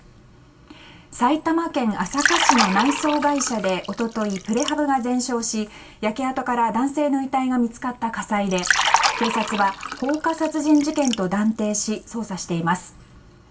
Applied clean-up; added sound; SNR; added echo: none; Liquid; 6 dB; reverberation time 0.2 s.